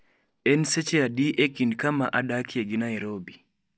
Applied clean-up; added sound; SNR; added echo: neural mask model DeepFilterNet 3.